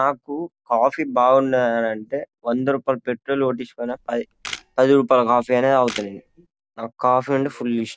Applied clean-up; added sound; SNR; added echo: none; Camera; 17 dB; none.